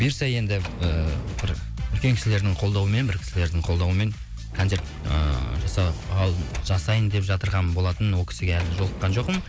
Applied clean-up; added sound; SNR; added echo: none; Sliding door; 18 dB; none.